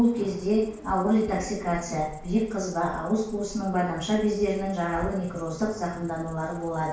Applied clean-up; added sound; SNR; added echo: none; Cricket; 17 dB; reverberation time 0.5 s.